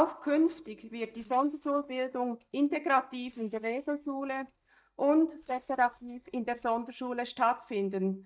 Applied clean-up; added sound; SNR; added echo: neural mask model DeepFilterNet 3.